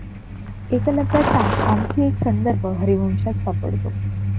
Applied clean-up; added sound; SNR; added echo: none; Truck; 0 dB; none.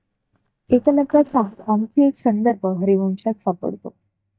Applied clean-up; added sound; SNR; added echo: neural mask model DeepFilterNet 3.